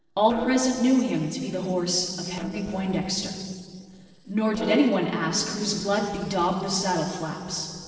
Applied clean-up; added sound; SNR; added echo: neural separator model SepFormer DNS4.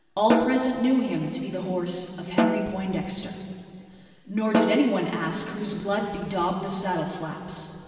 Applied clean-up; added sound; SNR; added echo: none; Snare drum; 3 dB; reverberation time 2.7 s.